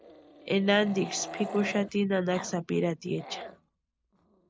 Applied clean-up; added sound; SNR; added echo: none; Growling; 14 dB; none.